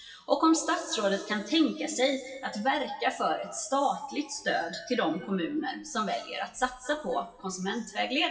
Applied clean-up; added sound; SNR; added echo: classical method WPE with log-MMSE.